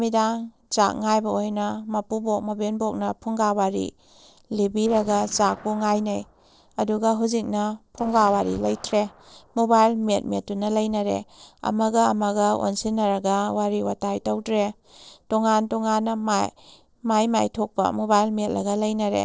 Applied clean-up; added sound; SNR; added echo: neural separator model SepFormer DNS4.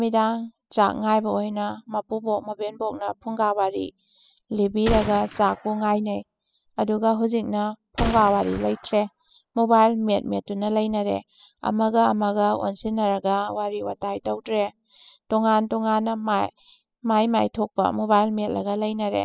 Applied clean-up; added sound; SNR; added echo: classical method spectral subtraction.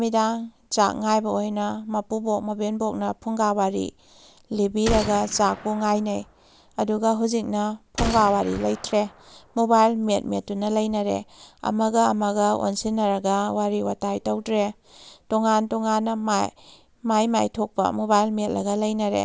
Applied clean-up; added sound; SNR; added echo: none; Gunshot, gunfire; 11 dB; none.